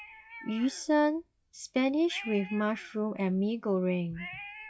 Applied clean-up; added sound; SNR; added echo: classical method log-MMSE.